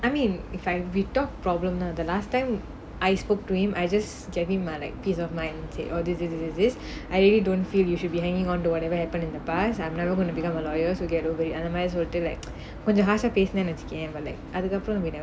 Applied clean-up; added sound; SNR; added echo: none; none; none; none.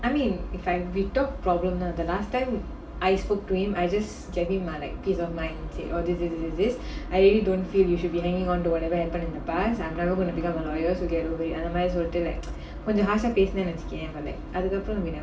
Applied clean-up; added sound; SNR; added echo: none; none; none; reverberation time 0.4 s.